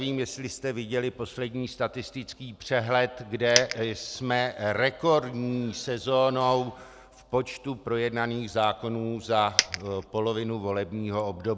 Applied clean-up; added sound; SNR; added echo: none; Coin (dropping); 1 dB; none.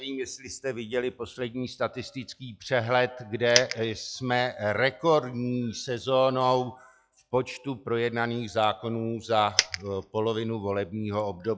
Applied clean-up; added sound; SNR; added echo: classical method log-MMSE.